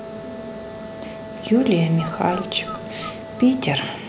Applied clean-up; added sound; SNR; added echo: none; Bird + Wind instrument, woodwind instrument; 13 dB; none.